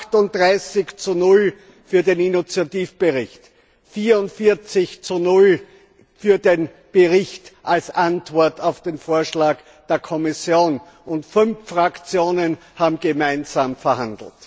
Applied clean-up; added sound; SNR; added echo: none; none; none; none.